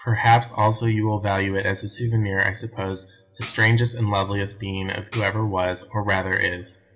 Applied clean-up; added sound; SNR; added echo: none; Tambourine; 4 dB; reverberation time 0.5 s.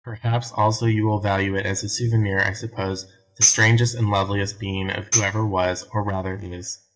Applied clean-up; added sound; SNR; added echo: neural mask model DeepFilterNet 3.